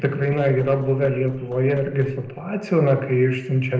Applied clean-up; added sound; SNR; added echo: neural separator model SepFormer DNS4.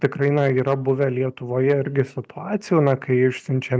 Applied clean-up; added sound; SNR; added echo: none; none; none; none.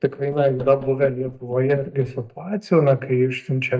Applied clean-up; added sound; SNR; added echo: neural mask model DeepFilterNet 3.